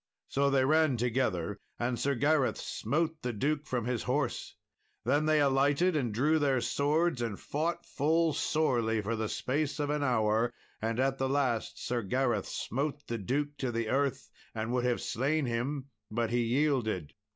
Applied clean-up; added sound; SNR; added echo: none; none; none; none.